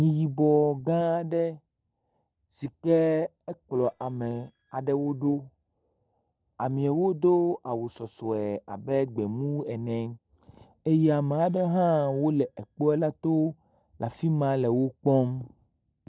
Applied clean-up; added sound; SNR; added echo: neural separator model SepFormer DNS4.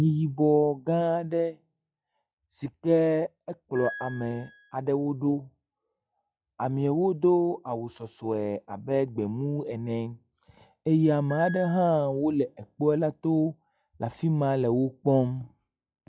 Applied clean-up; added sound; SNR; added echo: classical method log-MMSE.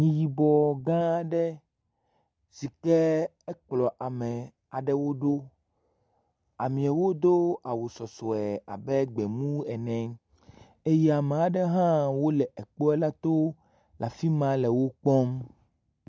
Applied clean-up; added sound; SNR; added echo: none; none; none; none.